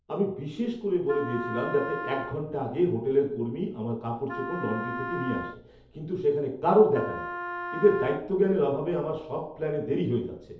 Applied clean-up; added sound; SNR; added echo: none; Wind instrument, woodwind instrument; 9 dB; reverberation time 2.1 s.